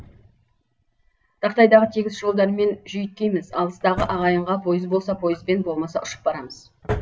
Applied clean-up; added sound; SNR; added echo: none; Drawer open or close; 15 dB; none.